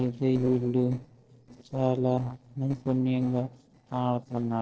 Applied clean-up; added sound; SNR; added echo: neural separator model SepFormer DNS4.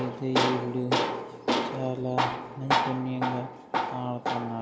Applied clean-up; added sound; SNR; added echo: none; Tools; -3 dB; none.